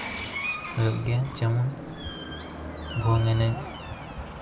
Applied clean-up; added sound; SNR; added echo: none; Door; 8 dB; reverberation time 2.1 s.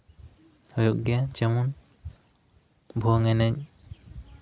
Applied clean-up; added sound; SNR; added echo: none; none; none; none.